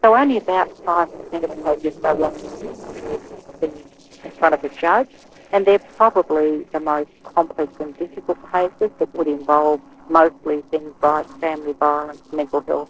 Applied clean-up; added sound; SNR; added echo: neural separator model SepFormer DNS4.